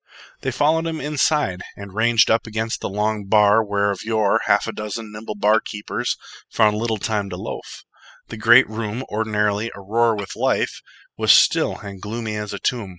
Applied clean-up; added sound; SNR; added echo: classical method spectral subtraction.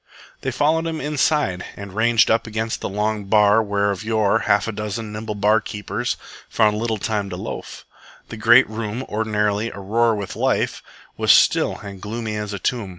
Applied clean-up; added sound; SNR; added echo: none; none; none; none.